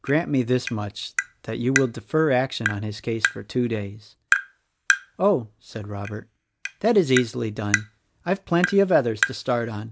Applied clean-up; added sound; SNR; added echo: none; Tap; 6 dB; none.